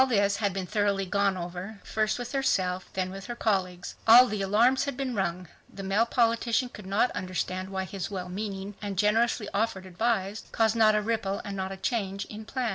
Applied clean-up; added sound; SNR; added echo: none; none; none; none.